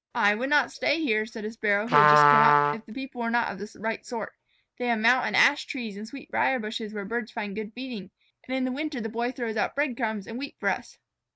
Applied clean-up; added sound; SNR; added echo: neural mask model RNNoise.